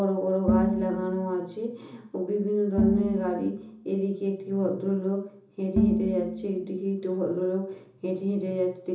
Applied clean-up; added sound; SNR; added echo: none; Bowed string instrument; 2 dB; reverberation time 0.6 s.